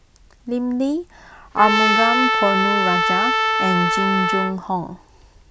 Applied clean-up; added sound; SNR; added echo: none; Trumpet; -3 dB; none.